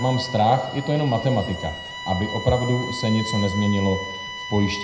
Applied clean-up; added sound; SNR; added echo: none; Bowed string instrument; 10 dB; reverberation time 0.7 s.